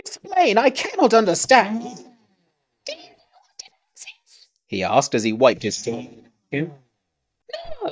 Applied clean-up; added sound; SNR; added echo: neural mask model DeepFilterNet 3.